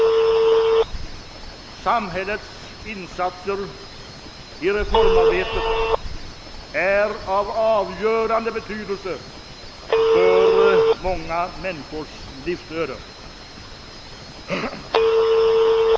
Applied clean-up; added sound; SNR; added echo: none; Telephone; -4 dB; none.